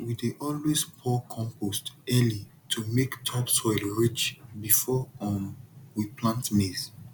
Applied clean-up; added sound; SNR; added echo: none; none; none; none.